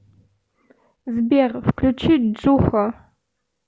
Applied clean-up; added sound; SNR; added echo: none; none; none; none.